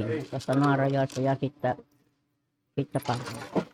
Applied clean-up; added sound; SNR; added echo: neural mask model RNNoise.